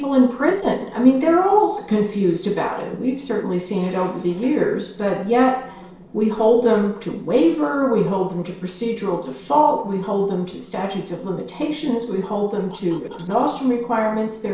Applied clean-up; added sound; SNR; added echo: neural separator model SepFormer DNS4.